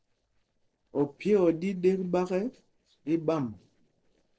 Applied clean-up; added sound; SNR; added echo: neural separator model SepFormer DNS4.